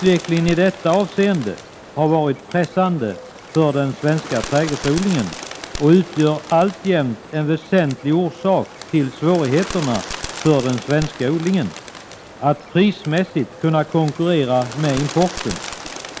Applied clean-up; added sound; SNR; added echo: none; Bird; 14 dB; none.